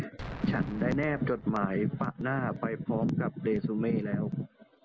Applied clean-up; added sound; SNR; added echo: none; Explosion; 15 dB; none.